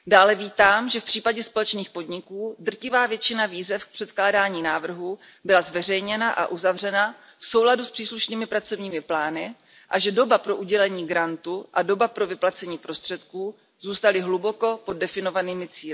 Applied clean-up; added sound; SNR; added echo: none; none; none; none.